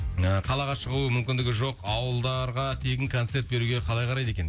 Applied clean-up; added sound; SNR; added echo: none; none; none; none.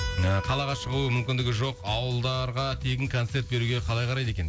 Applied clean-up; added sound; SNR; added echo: none; Keyboard (musical); 17 dB; none.